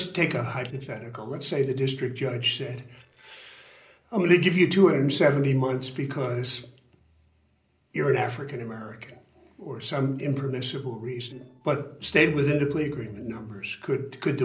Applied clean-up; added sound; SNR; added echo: neural separator model SepFormer DNS4.